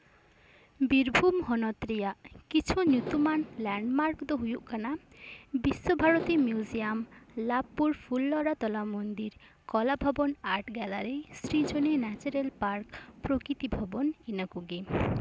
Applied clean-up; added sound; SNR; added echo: none; Fireworks; 15 dB; none.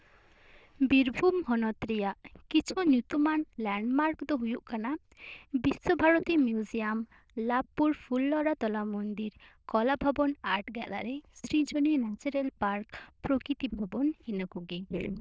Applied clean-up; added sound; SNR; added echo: neural diffusion model UNIVERSE++.